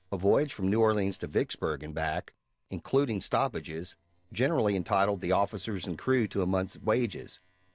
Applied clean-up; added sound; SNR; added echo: neural separator model SepFormer DNS4.